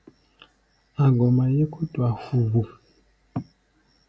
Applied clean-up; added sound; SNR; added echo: none; none; none; none.